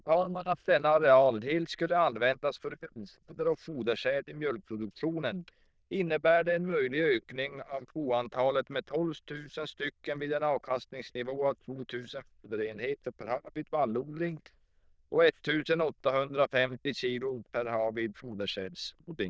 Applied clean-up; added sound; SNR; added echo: neural diffusion model UNIVERSE++.